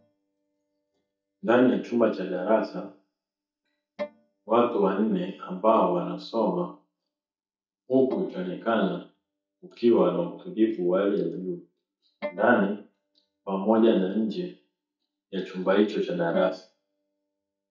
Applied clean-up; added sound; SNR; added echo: neural mask model DeepFilterNet 3.